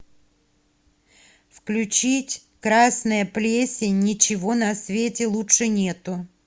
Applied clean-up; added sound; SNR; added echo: none; none; none; none.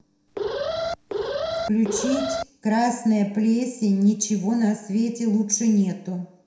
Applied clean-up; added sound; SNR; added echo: none; Alarm; 4 dB; reverberation time 0.6 s.